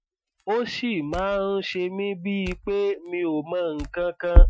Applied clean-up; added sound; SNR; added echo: classical method Wiener filter.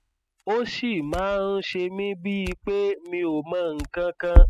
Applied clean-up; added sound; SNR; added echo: classical method spectral subtraction.